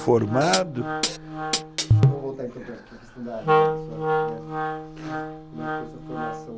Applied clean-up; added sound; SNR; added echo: none; Wind instrument, woodwind instrument + Hi-hat; -4 dB; none.